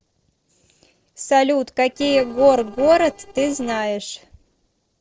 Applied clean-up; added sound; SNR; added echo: neural separator model SepFormer DNS4.